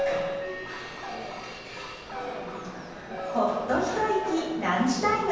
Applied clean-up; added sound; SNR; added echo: none; Bird; 13 dB; reverberation time 1.1 s.